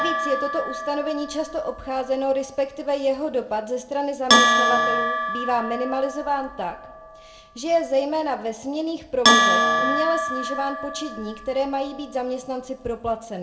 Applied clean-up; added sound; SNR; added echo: none; Bell; -1 dB; reverberation time 0.5 s.